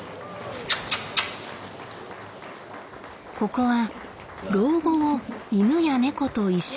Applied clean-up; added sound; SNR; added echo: none; Applause; 15 dB; none.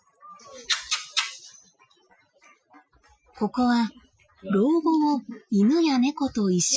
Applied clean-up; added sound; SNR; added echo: classical method Wiener filter.